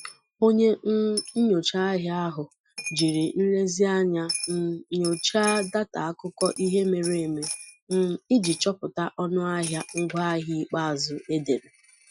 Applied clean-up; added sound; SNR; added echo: classical method Wiener filter.